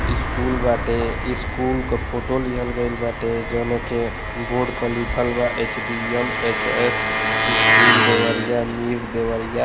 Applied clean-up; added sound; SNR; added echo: none; Engine; -1 dB; none.